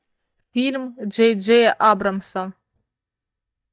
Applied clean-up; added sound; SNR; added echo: neural mask model DeepFilterNet 3.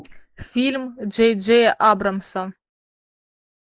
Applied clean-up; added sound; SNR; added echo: neural mask model Resemble Enhance denoiser.